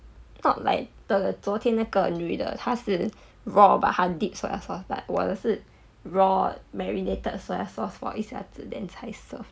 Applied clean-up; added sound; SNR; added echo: none; none; none; none.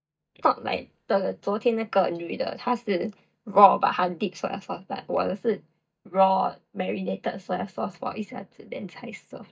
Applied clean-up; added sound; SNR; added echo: neural mask model DeepFilterNet 3.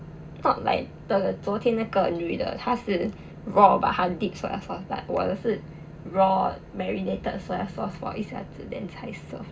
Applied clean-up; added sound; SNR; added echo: none; Engine / Boat, Water vehicle; 16 dB; reverberation time 0.2 s.